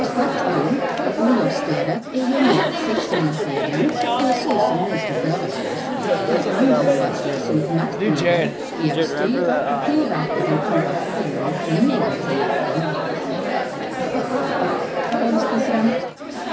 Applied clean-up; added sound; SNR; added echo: none; Chatter; -2 dB; reverberation time 0.4 s.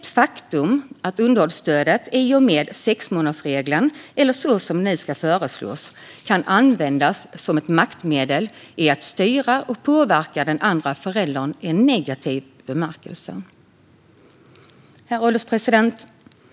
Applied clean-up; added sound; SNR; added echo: none; none; none; none.